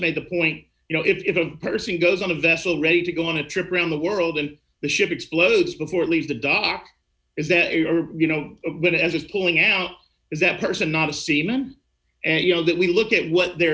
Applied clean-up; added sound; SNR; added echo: none; none; none; none.